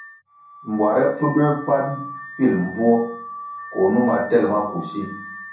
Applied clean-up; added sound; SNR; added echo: none; Alarm / Car; 15 dB; reverberation time 0.6 s.